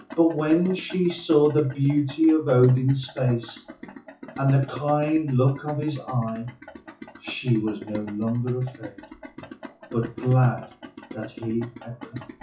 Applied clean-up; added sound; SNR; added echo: classical method WPE with log-MMSE.